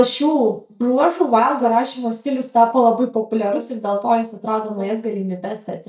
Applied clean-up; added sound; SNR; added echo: neural mask model DeepFilterNet 3.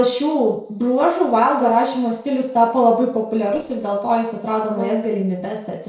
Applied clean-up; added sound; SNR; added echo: neural separator model SepFormer DNS4.